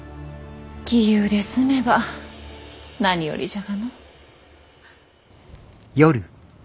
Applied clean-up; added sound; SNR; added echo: none; none; none; none.